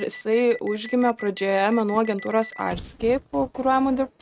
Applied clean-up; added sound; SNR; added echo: neural mask model RNNoise.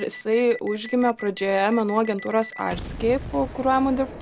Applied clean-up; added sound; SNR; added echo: none; Boom; 14 dB; none.